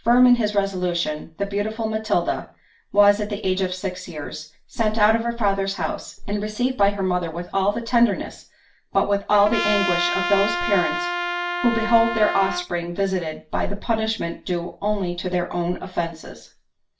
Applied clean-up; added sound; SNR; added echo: none; Trumpet; 4 dB; reverberation time 0.3 s.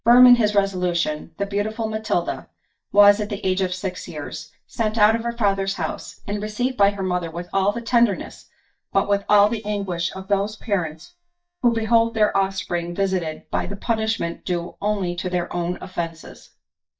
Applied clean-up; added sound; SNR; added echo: neural mask model DeepFilterNet 3.